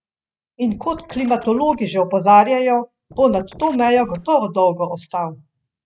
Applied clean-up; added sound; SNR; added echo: neural mask model RNNoise.